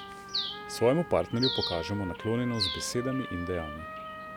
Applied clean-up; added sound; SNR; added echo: none; Bird + Trumpet; 6 dB; none.